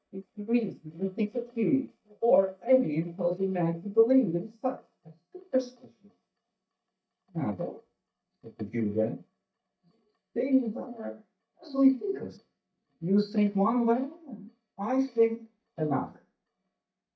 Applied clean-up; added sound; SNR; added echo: neural mask model DeepFilterNet 3.